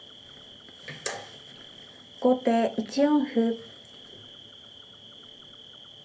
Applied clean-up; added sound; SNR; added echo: none; Cricket; 19 dB; reverberation time 0.3 s.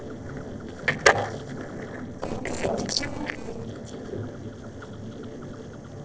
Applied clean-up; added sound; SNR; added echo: neural separator model SepFormer DNS4.